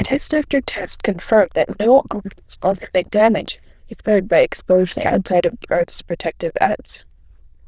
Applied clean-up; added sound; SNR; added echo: neural diffusion model UNIVERSE++.